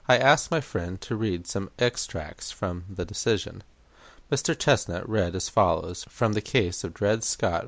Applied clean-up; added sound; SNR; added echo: none; none; none; none.